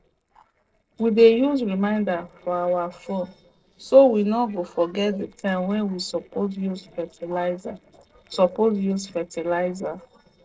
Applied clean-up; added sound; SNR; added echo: neural separator model SepFormer DNS4.